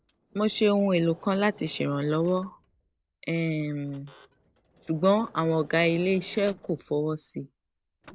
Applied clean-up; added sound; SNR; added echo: neural separator model SepFormer DNS4.